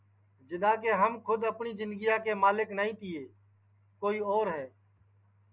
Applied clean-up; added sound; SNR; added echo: none; none; none; none.